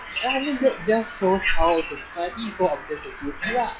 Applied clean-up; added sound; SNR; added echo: classical method log-MMSE.